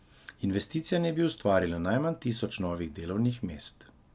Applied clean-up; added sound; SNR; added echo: none; none; none; none.